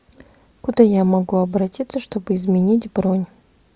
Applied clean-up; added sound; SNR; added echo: none; none; none; none.